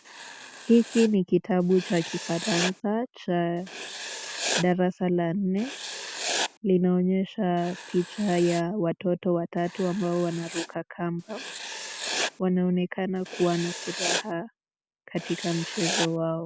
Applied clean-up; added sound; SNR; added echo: none; Writing; 9 dB; none.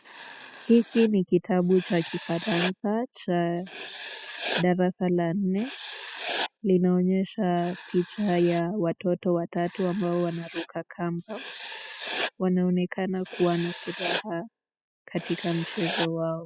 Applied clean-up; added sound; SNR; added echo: classical method spectral subtraction.